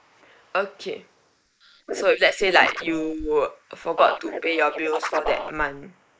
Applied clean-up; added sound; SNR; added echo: neural mask model Resemble Enhance denoiser.